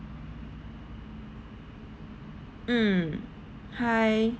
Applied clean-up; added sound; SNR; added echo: none; none; none; none.